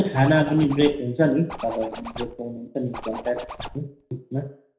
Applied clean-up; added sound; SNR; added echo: none; Zipper (clothing); 13 dB; reverberation time 0.5 s.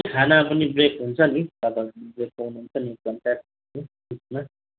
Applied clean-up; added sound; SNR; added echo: none; none; none; none.